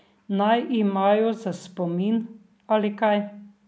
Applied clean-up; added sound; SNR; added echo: none; none; none; none.